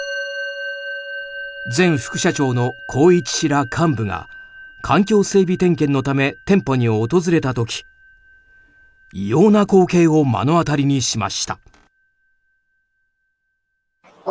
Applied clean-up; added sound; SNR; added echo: none; Musical instrument; 17 dB; none.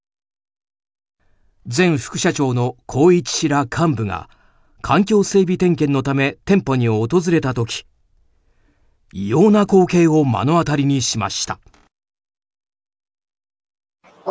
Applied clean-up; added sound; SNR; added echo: none; none; none; none.